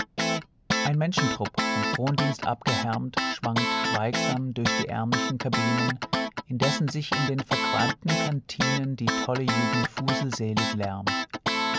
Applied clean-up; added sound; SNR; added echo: none; Guitar; -1 dB; none.